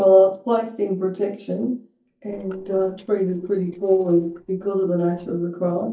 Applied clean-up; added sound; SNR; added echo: neural mask model DeepFilterNet 3.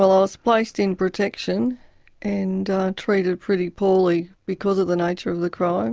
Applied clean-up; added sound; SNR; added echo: none; none; none; none.